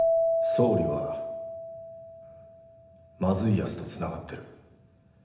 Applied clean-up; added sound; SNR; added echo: none; Keyboard (musical); 0 dB; reverberation time 0.8 s.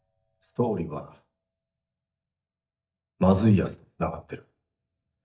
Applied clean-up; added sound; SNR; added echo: neural mask model DeepFilterNet 3.